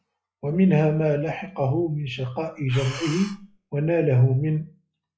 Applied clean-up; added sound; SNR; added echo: classical method log-MMSE.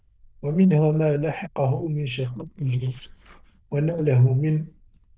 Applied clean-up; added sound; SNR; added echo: neural diffusion model UNIVERSE++.